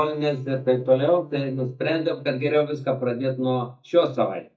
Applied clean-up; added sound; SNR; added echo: neural mask model DeepFilterNet 3.